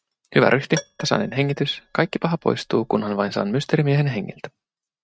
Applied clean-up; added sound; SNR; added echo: neural mask model RNNoise.